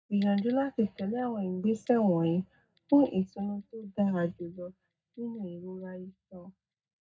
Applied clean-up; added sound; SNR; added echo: neural mask model DeepFilterNet 3.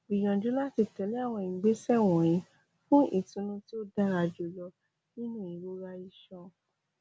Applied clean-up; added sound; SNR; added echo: none; none; none; none.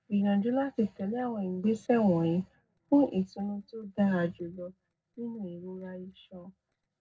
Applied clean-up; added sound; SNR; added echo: neural separator model SepFormer DNS4.